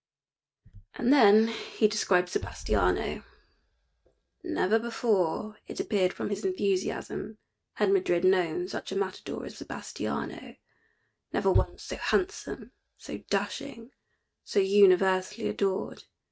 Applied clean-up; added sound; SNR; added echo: neural mask model RNNoise.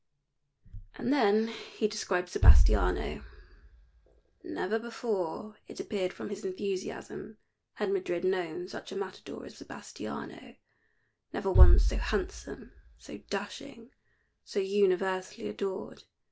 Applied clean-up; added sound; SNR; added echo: none; Bass drum; -3 dB; none.